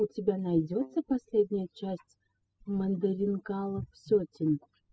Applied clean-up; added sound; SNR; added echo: classical method spectral subtraction.